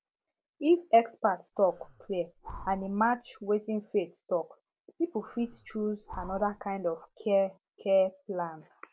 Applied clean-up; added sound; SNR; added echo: none; Breathing; 19 dB; none.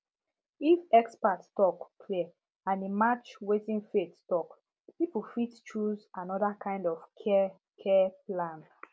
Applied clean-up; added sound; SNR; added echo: none; none; none; none.